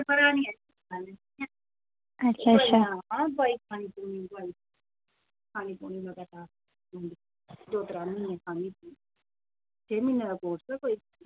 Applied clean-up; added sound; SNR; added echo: none; none; none; none.